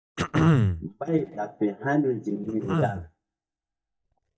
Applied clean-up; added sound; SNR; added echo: neural mask model DeepFilterNet 3.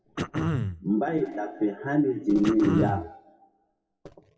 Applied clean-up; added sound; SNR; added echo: classical method WPE with log-MMSE.